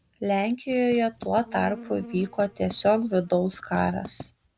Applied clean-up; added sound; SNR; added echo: none; Insect + Writing; 18 dB; none.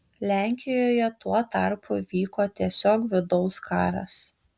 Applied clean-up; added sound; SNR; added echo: none; none; none; none.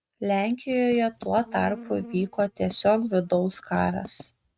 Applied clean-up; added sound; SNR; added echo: neural mask model RNNoise.